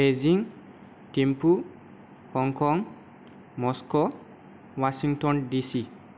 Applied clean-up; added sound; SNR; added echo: none; none; none; none.